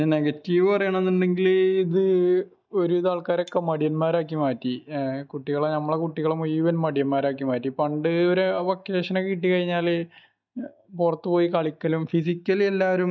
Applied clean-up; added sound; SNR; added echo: neural mask model DeepFilterNet 3.